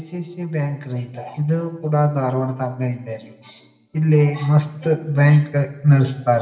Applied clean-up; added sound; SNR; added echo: none; none; none; reverberation time 1.0 s.